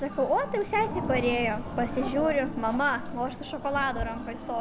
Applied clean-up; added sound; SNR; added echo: none; Thunder / Rain; 13 dB; none.